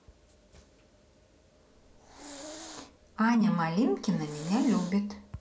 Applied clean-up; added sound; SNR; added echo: none; Hiss; 16 dB; none.